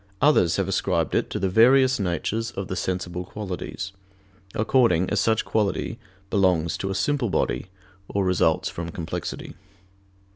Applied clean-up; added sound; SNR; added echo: none; none; none; none.